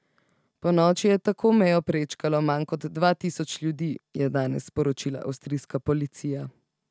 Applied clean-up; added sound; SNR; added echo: none; none; none; none.